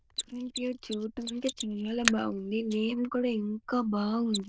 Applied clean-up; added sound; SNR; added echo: neural diffusion model UNIVERSE++.